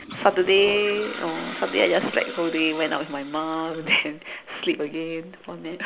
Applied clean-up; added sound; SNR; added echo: none; Toilet flush; 15 dB; none.